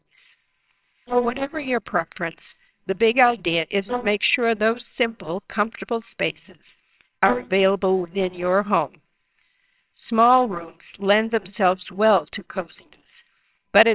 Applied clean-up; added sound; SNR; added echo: neural separator model SepFormer WHAMR!.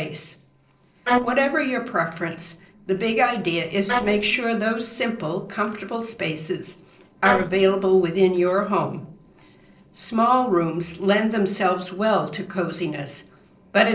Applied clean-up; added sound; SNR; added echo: neural separator model SepFormer DNS4.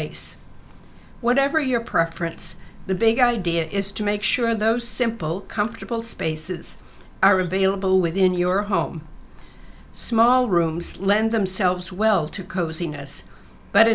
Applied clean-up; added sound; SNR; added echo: none; none; none; none.